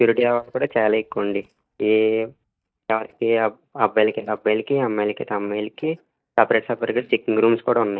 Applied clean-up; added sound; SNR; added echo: neural mask model DeepFilterNet 3.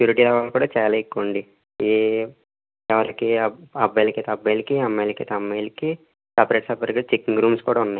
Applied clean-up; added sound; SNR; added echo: none; none; none; none.